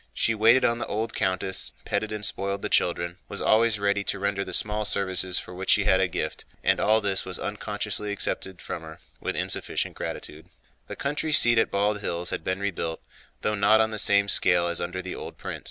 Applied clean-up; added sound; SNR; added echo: none; none; none; none.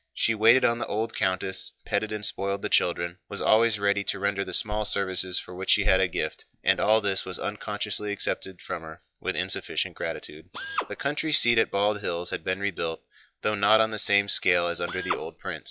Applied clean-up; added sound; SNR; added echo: classical method log-MMSE.